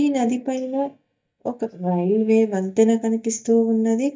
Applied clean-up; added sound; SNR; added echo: neural mask model DeepFilterNet 3.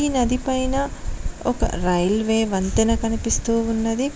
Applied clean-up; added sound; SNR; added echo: none; none; none; none.